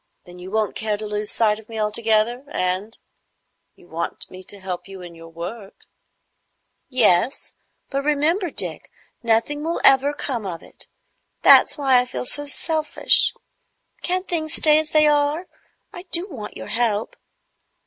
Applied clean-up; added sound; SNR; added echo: none; none; none; none.